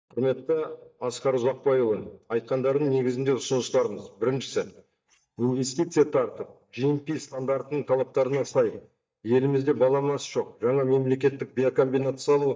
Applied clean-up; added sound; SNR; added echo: neural mask model DeepFilterNet 3.